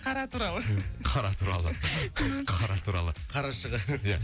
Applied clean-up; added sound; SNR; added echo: none; none; none; none.